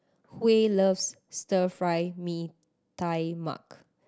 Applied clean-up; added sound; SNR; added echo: none; none; none; none.